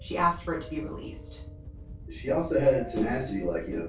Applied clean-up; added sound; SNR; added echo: none; Wind / Boat, Water vehicle; 13 dB; reverberation time 0.3 s.